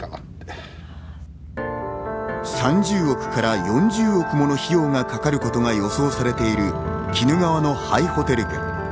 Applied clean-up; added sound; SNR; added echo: none; Motorcycle / Crow; 13 dB; none.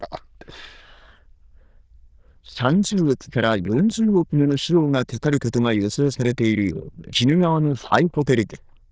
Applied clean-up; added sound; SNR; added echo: neural diffusion model UNIVERSE++.